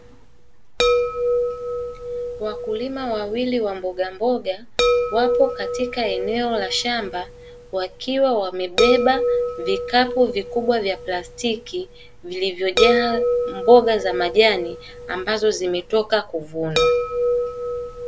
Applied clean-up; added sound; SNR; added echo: none; Chime; 2 dB; none.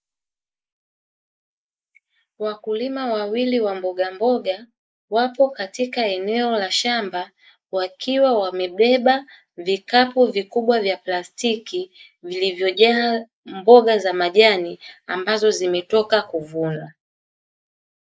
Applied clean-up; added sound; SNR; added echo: neural mask model Resemble Enhance denoiser.